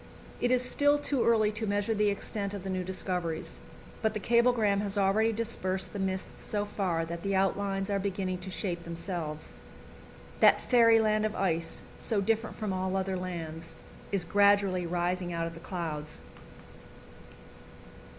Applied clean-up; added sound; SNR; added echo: none; none; none; none.